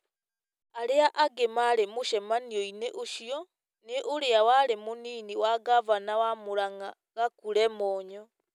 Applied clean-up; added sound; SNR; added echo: none; none; none; none.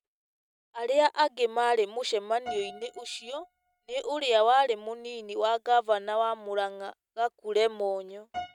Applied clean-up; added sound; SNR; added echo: neural mask model RNNoise.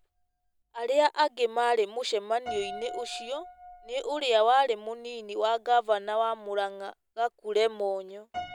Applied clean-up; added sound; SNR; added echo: none; Piano; 18 dB; none.